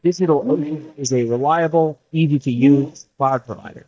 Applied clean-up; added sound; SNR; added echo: neural mask model DeepFilterNet 3.